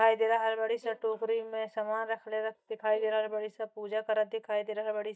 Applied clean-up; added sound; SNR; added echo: neural mask model DeepFilterNet 3.